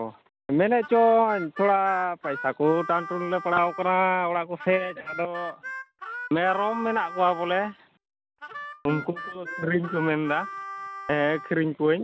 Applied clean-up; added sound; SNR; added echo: none; Harmonica; 12 dB; none.